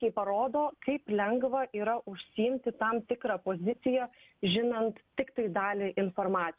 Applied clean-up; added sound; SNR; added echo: none; none; none; none.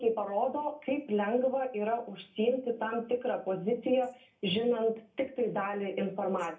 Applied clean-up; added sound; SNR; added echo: none; none; none; reverberation time 0.3 s.